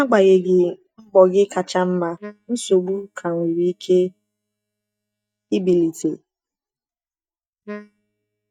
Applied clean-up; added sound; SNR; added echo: neural mask model DeepFilterNet 3.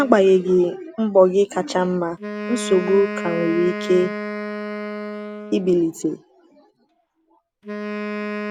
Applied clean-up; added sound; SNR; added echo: none; Wind instrument, woodwind instrument; 10 dB; none.